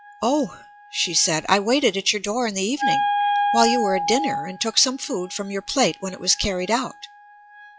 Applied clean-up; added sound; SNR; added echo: classical method log-MMSE.